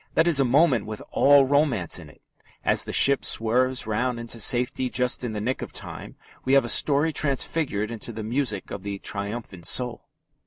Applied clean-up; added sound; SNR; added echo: none; none; none; none.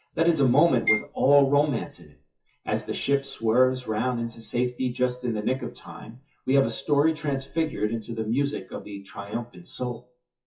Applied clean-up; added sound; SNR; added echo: classical method WPE with log-MMSE.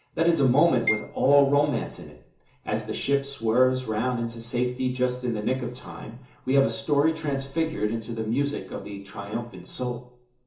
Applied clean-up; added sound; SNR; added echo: none; Marimba, xylophone; 10 dB; reverberation time 0.7 s.